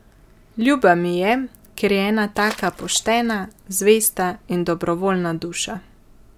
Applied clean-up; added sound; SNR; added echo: none; Water / Splash, splatter; 18 dB; none.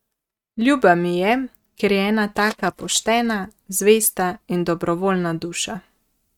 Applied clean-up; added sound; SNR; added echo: neural mask model RNNoise.